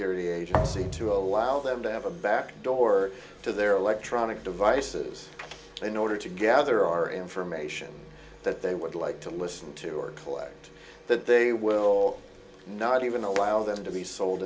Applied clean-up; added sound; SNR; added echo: none; Thump, thud; 3 dB; reverberation time 0.2 s.